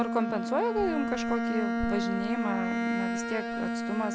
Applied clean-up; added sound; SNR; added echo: none; Bowed string instrument; -1 dB; none.